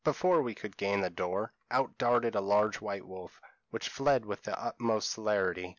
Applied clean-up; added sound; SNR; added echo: none; none; none; none.